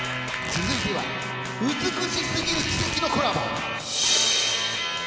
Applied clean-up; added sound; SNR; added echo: none; Tearing; 12 dB; none.